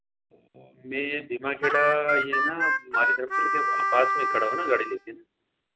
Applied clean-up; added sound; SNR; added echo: none; Harmonica; -3 dB; none.